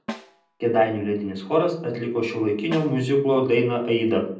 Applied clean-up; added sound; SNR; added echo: none; Snare drum; 17 dB; reverberation time 0.6 s.